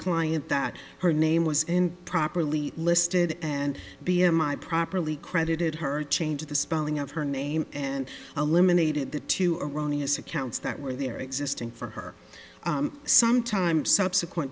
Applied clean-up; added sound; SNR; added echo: none; none; none; none.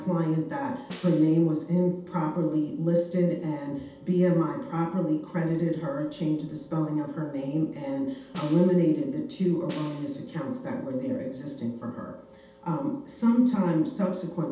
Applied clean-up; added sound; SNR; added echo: none; Snare drum; 18 dB; reverberation time 0.8 s.